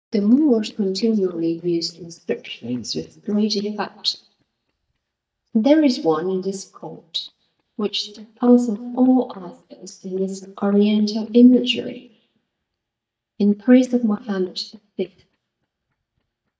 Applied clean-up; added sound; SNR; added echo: neural mask model DeepFilterNet 3.